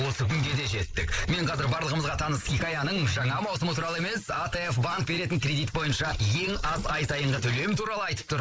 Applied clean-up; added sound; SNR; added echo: neural mask model Resemble Enhance denoiser.